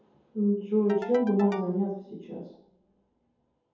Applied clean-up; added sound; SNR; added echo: none; Ringtone / Keyboard (musical); 14 dB; reverberation time 0.7 s.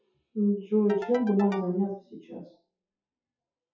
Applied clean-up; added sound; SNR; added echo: classical method WPE with log-MMSE.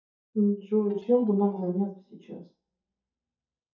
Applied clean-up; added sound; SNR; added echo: neural mask model DeepFilterNet 3.